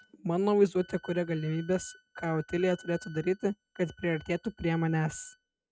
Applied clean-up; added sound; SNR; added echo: neural mask model RNNoise.